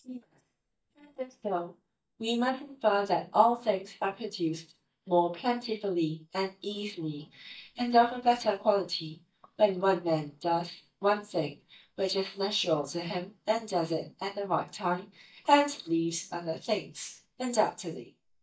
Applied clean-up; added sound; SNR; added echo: neural mask model DeepFilterNet 3.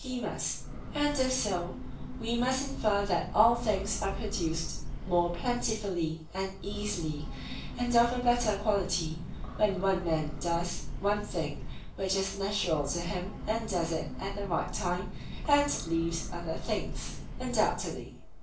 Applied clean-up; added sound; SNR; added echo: none; Train / Breathing; 7 dB; reverberation time 0.3 s.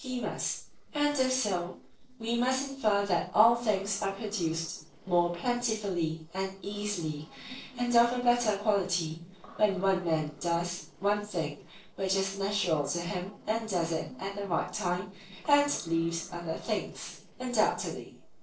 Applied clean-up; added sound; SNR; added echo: neural separator model SepFormer DNS4.